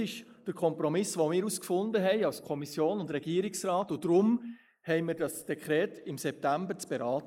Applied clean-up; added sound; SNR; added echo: neural mask model Resemble Enhance denoiser.